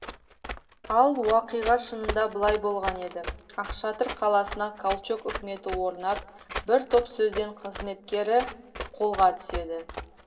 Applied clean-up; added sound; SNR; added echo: none; Run; 11 dB; reverberation time 1.6 s.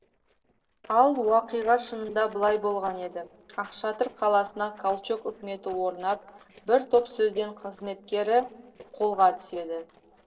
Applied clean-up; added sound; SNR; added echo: neural separator model SepFormer DNS4.